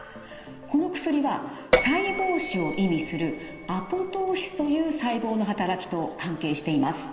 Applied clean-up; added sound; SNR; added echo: none; Bell; -3 dB; reverberation time 2.4 s.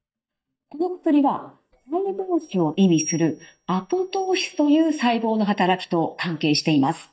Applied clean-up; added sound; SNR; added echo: neural mask model DeepFilterNet 3.